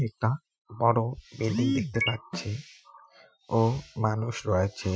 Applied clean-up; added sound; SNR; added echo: classical method Wiener filter.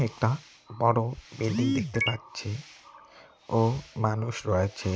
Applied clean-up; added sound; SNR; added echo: none; none; none; none.